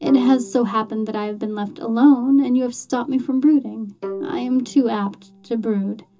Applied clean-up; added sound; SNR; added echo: none; Bowed string instrument; 17 dB; reverberation time 0.2 s.